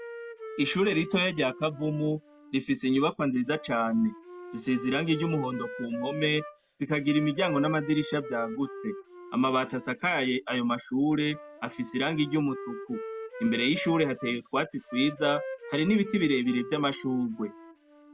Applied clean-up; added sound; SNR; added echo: none; Wind instrument, woodwind instrument; 13 dB; none.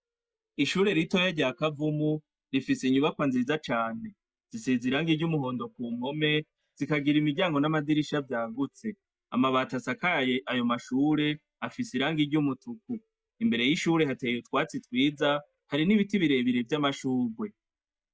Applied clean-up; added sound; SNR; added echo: neural mask model DeepFilterNet 3.